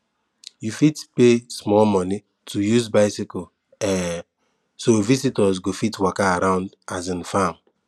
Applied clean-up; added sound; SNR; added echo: none; none; none; none.